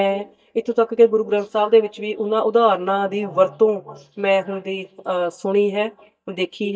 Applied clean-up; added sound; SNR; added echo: neural mask model DeepFilterNet 3.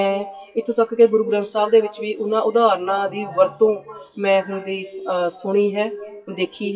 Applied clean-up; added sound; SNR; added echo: classical method WPE with log-MMSE.